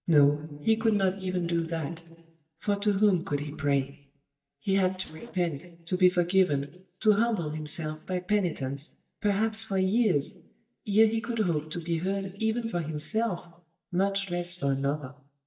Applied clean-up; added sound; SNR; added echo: neural mask model DeepFilterNet 3.